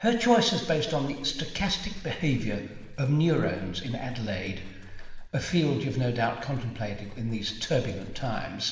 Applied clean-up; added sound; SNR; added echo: none; Livestock, farm animals, working animals; 12 dB; reverberation time 1.2 s.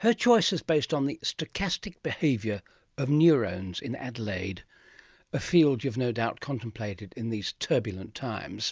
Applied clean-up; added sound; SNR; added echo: none; none; none; none.